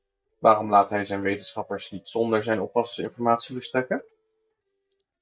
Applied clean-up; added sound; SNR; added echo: neural mask model DeepFilterNet 3.